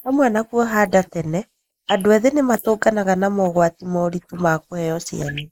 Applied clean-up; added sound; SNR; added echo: neural mask model Resemble Enhance denoiser.